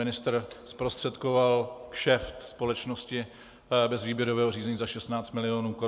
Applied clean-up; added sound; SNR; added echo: none; none; none; none.